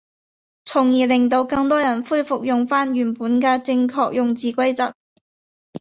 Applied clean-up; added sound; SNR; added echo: none; none; none; none.